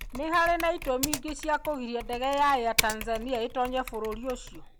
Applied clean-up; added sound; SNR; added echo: none; Typing; 8 dB; none.